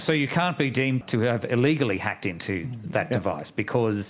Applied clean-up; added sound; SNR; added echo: none; none; none; none.